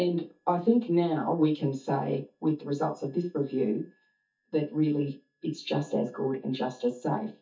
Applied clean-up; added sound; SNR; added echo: neural mask model DeepFilterNet 3.